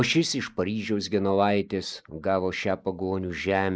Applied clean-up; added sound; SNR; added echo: neural mask model Resemble Enhance denoiser.